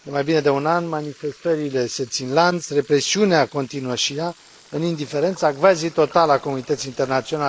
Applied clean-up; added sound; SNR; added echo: neural mask model Resemble Enhance denoiser.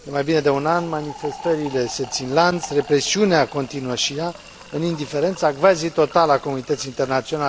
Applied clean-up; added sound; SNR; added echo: none; Fill (with liquid); 18 dB; none.